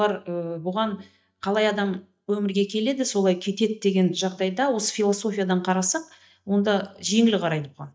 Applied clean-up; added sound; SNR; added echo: neural mask model DeepFilterNet 3.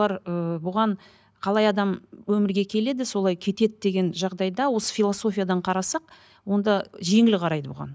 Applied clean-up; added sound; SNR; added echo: none; none; none; none.